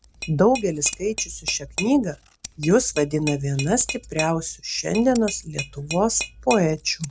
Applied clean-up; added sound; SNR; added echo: none; Scissors + Tap / Glass; 12 dB; none.